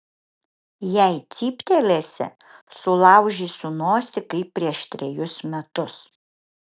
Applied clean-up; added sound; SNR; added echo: none; none; none; none.